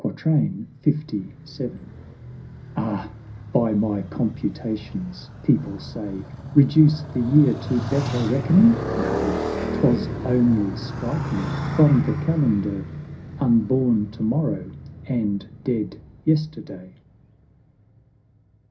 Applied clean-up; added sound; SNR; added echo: none; Motorcycle; 9 dB; reverberation time 0.4 s.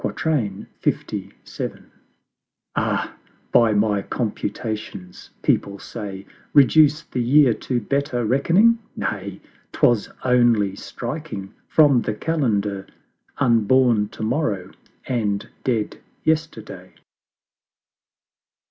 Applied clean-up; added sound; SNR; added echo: none; none; none; none.